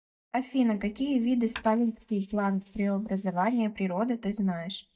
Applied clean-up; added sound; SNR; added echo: neural mask model DeepFilterNet 3.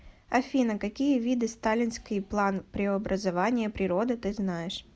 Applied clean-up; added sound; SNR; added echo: none; none; none; none.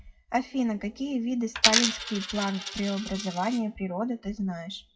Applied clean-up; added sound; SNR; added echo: classical method WPE with log-MMSE.